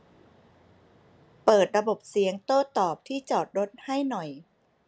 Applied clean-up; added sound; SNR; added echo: none; none; none; none.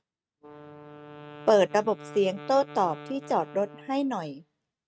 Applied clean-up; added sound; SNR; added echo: neural mask model RNNoise.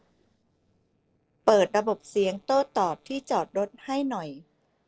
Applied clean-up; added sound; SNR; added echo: neural separator model SepFormer DNS4.